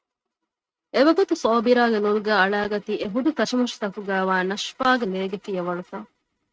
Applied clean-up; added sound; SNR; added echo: neural mask model RNNoise.